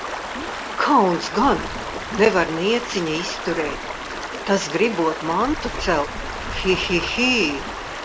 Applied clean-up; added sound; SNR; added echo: none; Stream; 7 dB; none.